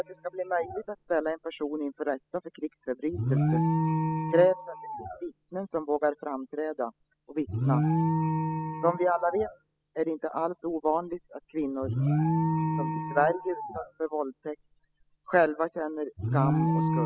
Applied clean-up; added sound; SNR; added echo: classical method spectral subtraction.